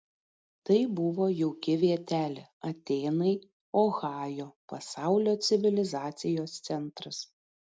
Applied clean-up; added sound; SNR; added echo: none; none; none; none.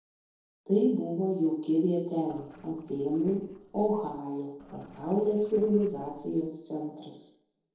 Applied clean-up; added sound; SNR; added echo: neural separator model SepFormer DNS4.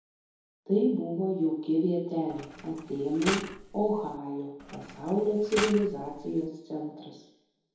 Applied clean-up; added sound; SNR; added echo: none; Mechanisms; 9 dB; reverberation time 1.9 s.